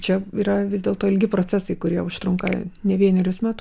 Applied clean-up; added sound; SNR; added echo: none; Finger snapping; 19 dB; none.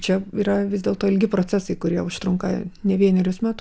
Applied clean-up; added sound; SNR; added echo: none; none; none; none.